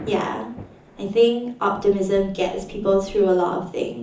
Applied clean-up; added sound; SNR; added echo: none; Thunder / Rain; 19 dB; reverberation time 0.6 s.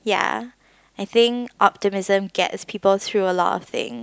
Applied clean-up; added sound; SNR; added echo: none; none; none; none.